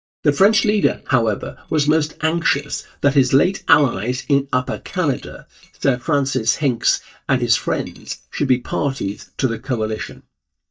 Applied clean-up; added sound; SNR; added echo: neural mask model DeepFilterNet 3.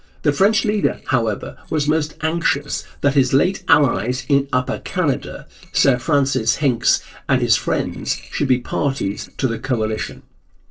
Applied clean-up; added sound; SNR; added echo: neural separator model SepFormer DNS4.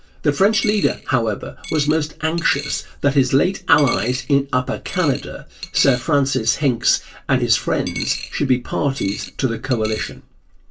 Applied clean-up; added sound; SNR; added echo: none; Coin (dropping); 13 dB; reverberation time 0.2 s.